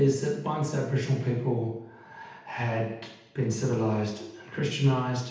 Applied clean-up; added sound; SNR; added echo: none; none; none; reverberation time 0.8 s.